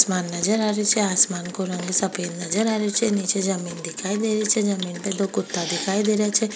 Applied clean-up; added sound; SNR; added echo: none; Rain; 16 dB; none.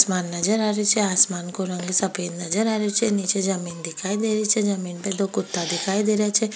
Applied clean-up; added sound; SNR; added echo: none; none; none; none.